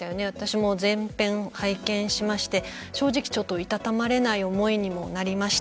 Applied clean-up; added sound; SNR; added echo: none; none; none; none.